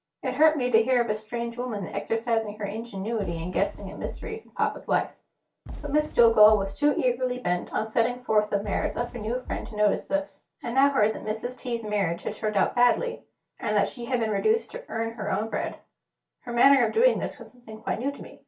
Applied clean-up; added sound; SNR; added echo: none; Fireworks; 11 dB; reverberation time 0.2 s.